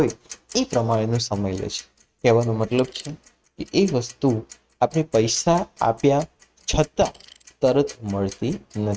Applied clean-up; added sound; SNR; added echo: neural mask model RNNoise.